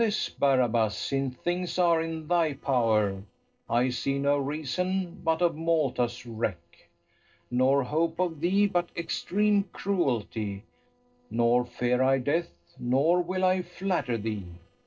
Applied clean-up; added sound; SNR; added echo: neural separator model SepFormer DNS4.